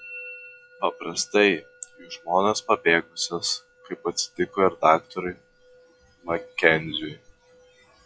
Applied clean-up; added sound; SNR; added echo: classical method log-MMSE.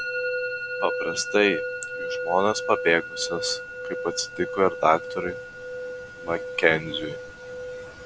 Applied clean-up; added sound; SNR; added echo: none; Musical instrument; 5 dB; none.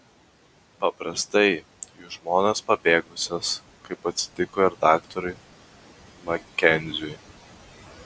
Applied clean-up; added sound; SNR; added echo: none; none; none; none.